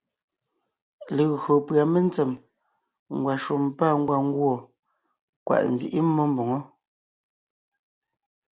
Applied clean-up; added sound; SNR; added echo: none; none; none; none.